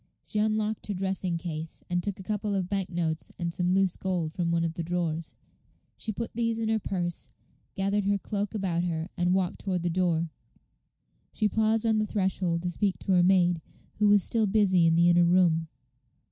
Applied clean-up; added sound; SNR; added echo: none; none; none; none.